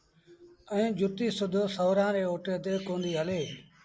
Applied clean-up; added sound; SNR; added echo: none; none; none; none.